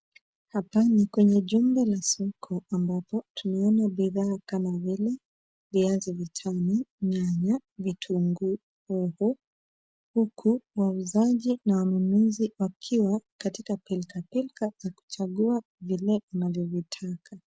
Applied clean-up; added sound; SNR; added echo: none; none; none; none.